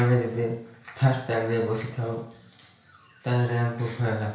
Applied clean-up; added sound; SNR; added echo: none; none; none; reverberation time 0.5 s.